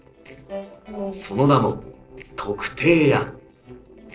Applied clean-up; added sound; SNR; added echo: neural separator model SepFormer DNS4.